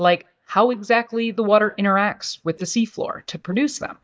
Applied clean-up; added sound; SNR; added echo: neural mask model DeepFilterNet 3.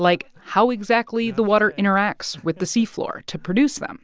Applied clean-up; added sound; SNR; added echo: none; none; none; none.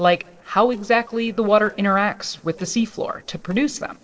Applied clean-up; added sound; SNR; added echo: neural separator model SepFormer DNS4.